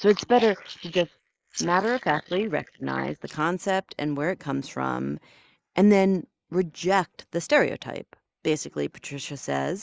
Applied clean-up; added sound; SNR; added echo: neural mask model Resemble Enhance denoiser.